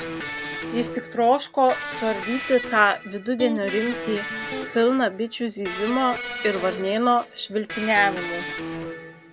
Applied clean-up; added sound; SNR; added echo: none; Electric guitar + Electric guitar; 9 dB; none.